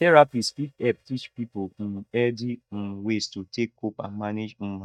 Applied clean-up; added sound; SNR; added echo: neural mask model DeepFilterNet 3.